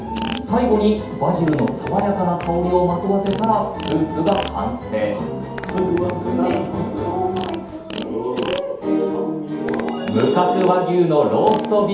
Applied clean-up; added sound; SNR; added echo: none; Fart; 17 dB; reverberation time 0.8 s.